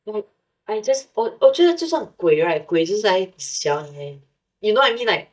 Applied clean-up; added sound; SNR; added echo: neural mask model DeepFilterNet 3.